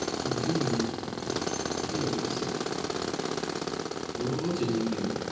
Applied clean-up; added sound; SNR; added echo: none; Tools; -2 dB; reverberation time 0.9 s.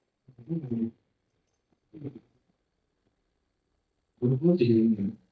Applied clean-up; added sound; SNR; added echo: neural mask model DeepFilterNet 3.